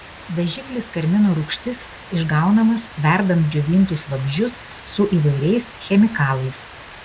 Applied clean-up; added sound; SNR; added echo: none; Rain; 19 dB; none.